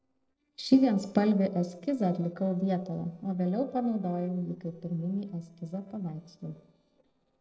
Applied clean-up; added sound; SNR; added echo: neural separator model SepFormer DNS4.